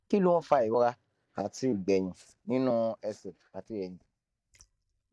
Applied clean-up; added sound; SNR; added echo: neural mask model DeepFilterNet 3.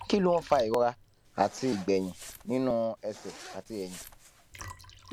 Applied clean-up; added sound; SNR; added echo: none; Zipper (clothing) + Liquid; 18 dB; none.